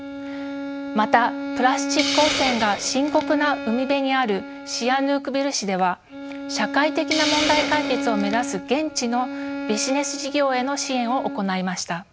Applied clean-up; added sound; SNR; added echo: none; Hiss + Bowed string instrument; 6 dB; none.